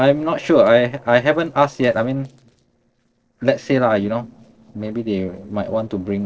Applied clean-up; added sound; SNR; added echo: neural separator model SepFormer DNS4.